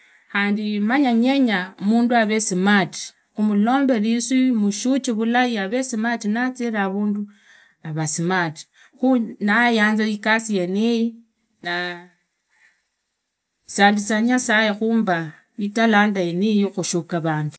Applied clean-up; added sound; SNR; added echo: none; none; none; none.